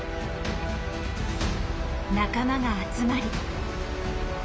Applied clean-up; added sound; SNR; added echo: none; none; none; none.